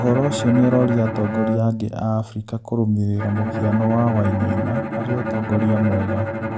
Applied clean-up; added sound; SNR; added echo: none; Bowed string instrument; 5 dB; none.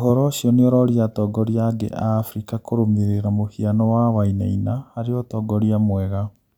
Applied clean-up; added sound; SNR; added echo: none; none; none; none.